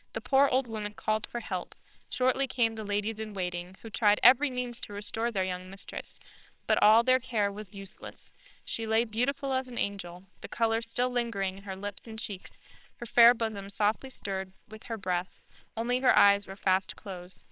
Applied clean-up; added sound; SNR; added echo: neural separator model SepFormer WHAMR!.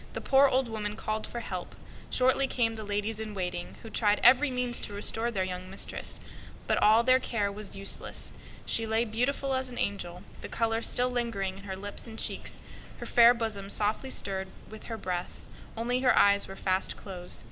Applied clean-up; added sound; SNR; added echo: none; none; none; none.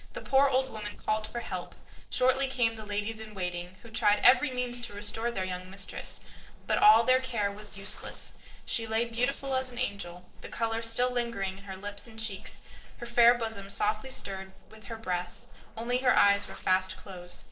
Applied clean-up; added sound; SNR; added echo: neural separator model SepFormer DNS4.